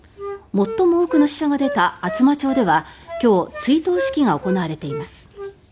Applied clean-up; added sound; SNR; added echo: none; Wind instrument, woodwind instrument; 12 dB; none.